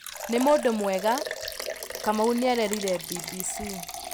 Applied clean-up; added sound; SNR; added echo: none; Liquid; 9 dB; none.